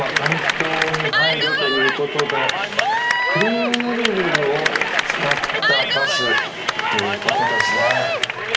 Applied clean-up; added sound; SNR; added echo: none; Cheering / Clapping; -4 dB; reverberation time 2.1 s.